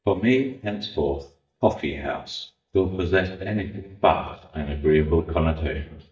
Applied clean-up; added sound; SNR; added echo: neural mask model DeepFilterNet 3.